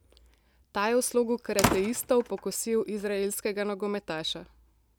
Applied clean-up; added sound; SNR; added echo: none; Slam; 4 dB; none.